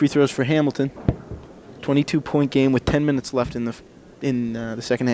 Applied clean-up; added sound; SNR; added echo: none; none; none; none.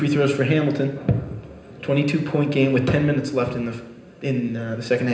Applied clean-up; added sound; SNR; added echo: none; none; none; reverberation time 0.9 s.